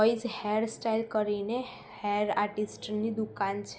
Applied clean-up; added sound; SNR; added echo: none; none; none; none.